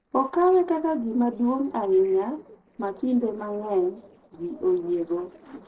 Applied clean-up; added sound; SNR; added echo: neural separator model SepFormer DNS4.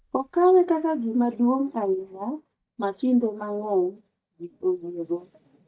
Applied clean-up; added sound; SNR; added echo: neural mask model DeepFilterNet 3.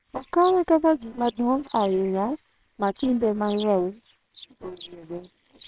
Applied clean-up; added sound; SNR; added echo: neural separator model SepFormer WHAMR!.